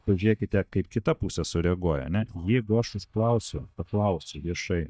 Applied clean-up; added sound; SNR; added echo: neural mask model DeepFilterNet 3.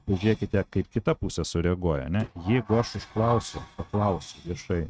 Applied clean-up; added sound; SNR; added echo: neural mask model RNNoise.